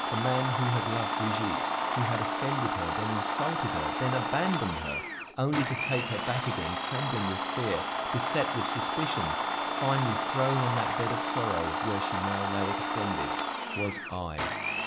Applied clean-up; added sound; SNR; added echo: none; Domestic sounds, home sounds; -1 dB; none.